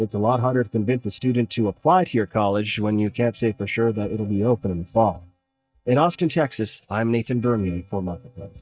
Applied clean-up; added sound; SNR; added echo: neural mask model DeepFilterNet 3.